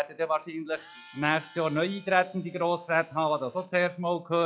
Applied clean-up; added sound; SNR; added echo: classical method log-MMSE.